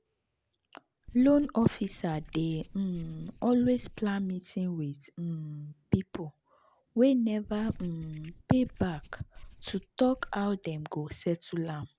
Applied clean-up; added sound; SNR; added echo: none; Writing; 18 dB; none.